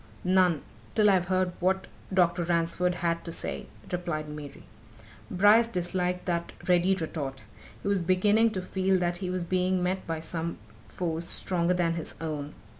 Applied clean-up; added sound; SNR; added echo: none; none; none; none.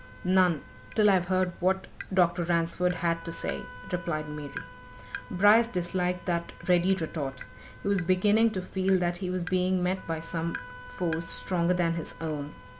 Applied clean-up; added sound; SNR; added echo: none; Wind instrument, woodwind instrument + Tap; 17 dB; none.